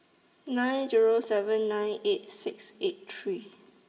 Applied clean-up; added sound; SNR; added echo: none; none; none; reverberation time 2.8 s.